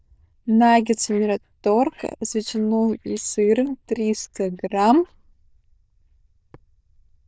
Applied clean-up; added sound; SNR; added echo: neural diffusion model UNIVERSE++.